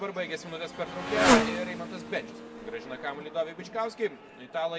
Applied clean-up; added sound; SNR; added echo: none; Motorcycle; -2 dB; reverberation time 1.2 s.